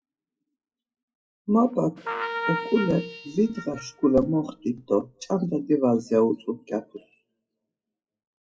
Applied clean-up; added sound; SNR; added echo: classical method WPE with log-MMSE.